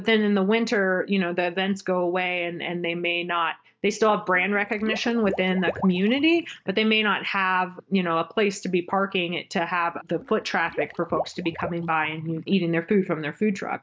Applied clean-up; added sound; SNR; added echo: neural mask model DeepFilterNet 3.